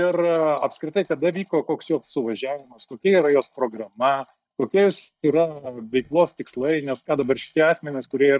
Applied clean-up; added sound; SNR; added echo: neural mask model DeepFilterNet 3.